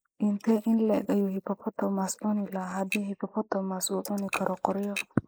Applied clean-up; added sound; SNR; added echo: neural mask model Resemble Enhance denoiser.